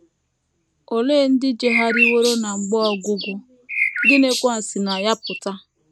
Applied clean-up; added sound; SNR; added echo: none; Bird; 2 dB; none.